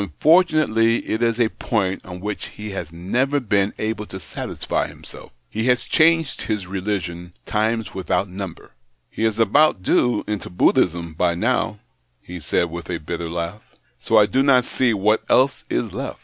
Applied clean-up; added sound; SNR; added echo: none; none; none; none.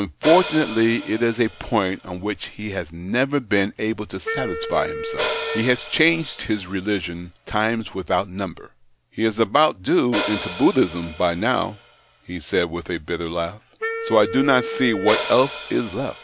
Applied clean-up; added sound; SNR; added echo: none; Wind instrument, woodwind instrument + Hi-hat; 10 dB; none.